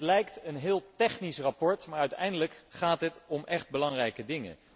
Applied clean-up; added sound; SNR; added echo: none; none; none; none.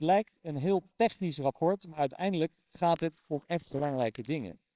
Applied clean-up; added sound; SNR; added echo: neural separator model SepFormer WHAMR!.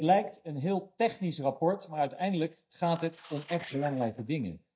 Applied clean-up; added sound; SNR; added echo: neural mask model DeepFilterNet 3.